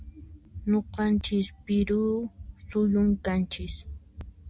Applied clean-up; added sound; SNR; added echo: none; none; none; none.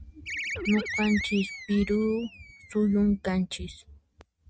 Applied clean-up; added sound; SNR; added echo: neural mask model RNNoise.